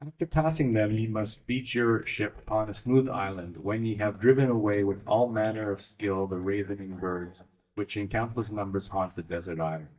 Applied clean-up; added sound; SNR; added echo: neural mask model DeepFilterNet 3.